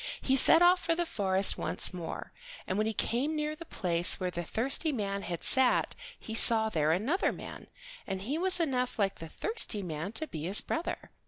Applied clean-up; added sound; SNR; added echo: none; none; none; none.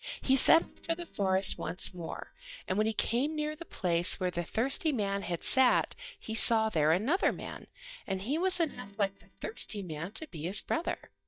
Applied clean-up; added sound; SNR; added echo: neural mask model DeepFilterNet 3.